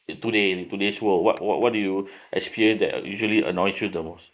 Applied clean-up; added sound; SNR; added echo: neural mask model Resemble Enhance denoiser.